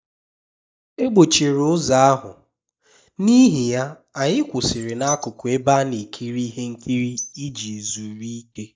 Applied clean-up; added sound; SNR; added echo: neural mask model DeepFilterNet 3.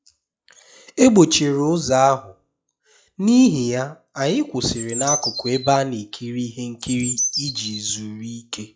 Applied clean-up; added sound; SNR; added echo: classical method log-MMSE.